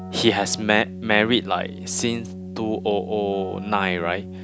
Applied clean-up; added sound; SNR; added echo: none; Keyboard (musical); 11 dB; none.